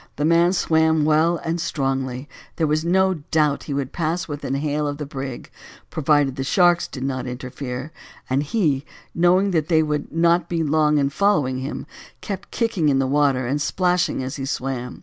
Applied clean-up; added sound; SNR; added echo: none; none; none; none.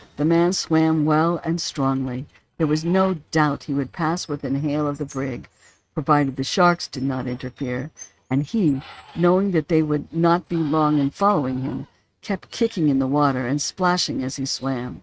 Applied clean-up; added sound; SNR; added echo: neural mask model RNNoise.